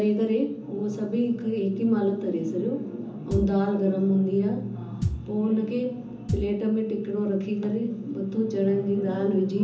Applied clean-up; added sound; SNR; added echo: none; Thump, thud; 8 dB; reverberation time 0.7 s.